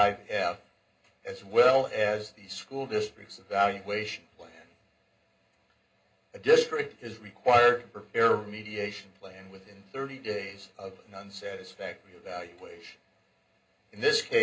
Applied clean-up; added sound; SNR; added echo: none; none; none; reverberation time 0.2 s.